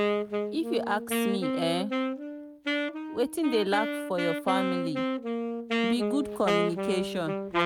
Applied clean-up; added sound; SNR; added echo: none; Wind instrument, woodwind instrument; -1 dB; none.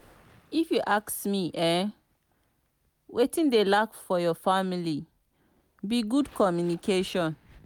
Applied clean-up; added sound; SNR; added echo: none; none; none; none.